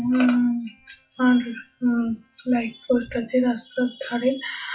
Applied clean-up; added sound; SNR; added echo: classical method WPE with log-MMSE.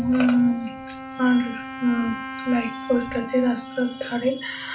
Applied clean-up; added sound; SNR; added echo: none; Wind instrument, woodwind instrument; 12 dB; reverberation time 0.2 s.